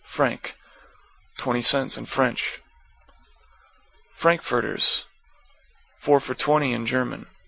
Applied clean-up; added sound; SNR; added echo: none; none; none; none.